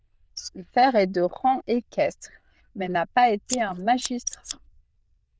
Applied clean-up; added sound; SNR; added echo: neural diffusion model UNIVERSE++.